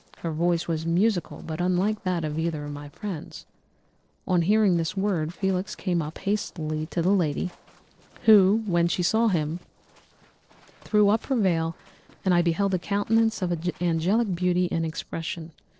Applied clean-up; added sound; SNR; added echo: neural separator model SepFormer DNS4.